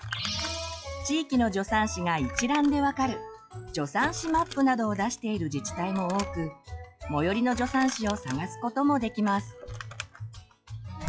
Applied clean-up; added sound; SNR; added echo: classical method log-MMSE.